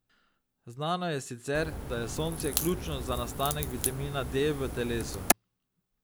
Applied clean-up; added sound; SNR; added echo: none; Crack; 0 dB; none.